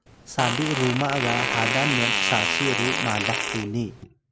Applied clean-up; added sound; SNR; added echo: none; Fart; -1 dB; none.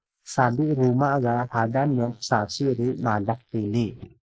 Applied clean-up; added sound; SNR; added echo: neural mask model Resemble Enhance denoiser.